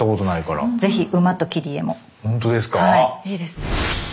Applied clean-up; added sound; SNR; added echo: none; none; none; none.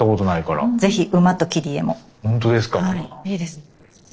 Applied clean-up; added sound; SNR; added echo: neural separator model SepFormer DNS4.